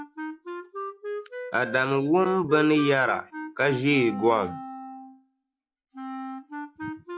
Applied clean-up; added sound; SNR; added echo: classical method log-MMSE.